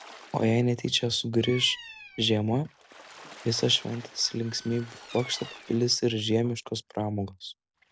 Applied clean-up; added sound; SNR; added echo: none; Water / Splash, splatter + Bird vocalization, bird call, bird song; 19 dB; none.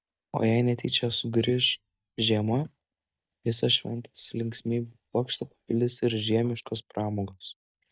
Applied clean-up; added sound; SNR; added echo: neural mask model DeepFilterNet 3.